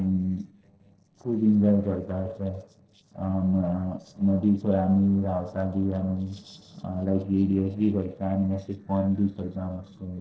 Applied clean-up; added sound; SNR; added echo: neural separator model SepFormer DNS4.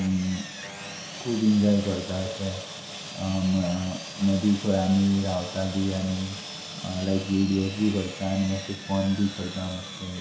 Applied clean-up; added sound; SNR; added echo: none; Sawing; 13 dB; reverberation time 0.7 s.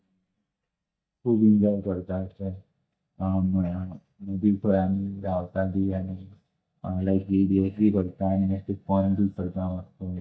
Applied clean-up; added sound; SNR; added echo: neural mask model DeepFilterNet 3.